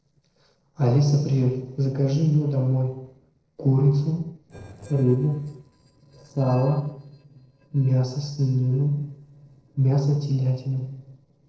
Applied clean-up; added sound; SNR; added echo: neural separator model SepFormer DNS4.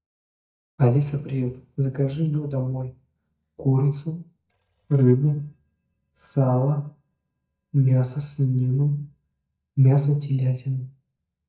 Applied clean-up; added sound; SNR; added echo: neural mask model DeepFilterNet 3.